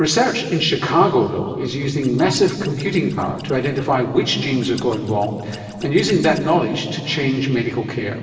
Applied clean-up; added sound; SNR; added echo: neural separator model SepFormer DNS4.